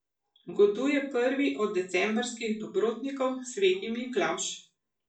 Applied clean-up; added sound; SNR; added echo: none; none; none; reverberation time 0.3 s.